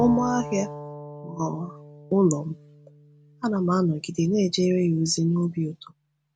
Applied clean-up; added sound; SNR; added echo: none; Bowed string instrument; 15 dB; none.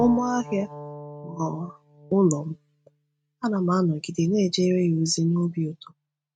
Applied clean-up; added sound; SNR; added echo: neural mask model RNNoise.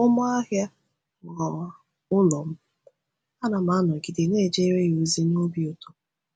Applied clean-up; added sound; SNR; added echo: none; none; none; none.